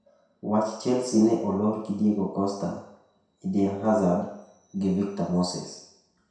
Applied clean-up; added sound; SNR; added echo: none; none; none; reverberation time 0.7 s.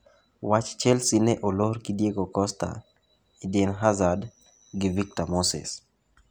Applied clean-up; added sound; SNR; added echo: none; none; none; none.